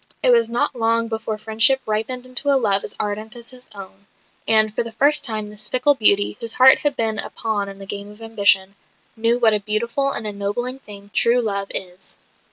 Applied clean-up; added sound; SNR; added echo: none; none; none; none.